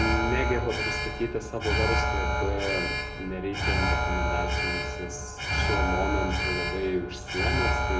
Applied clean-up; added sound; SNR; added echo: none; Alarm; -5 dB; reverberation time 1.1 s.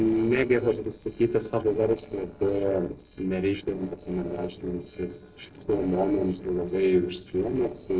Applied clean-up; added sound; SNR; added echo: neural separator model SepFormer DNS4.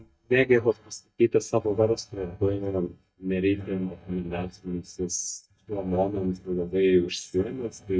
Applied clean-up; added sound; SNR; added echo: neural mask model DeepFilterNet 3.